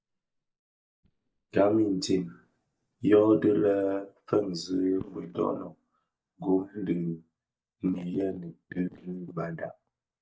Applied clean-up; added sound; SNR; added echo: neural mask model DeepFilterNet 3.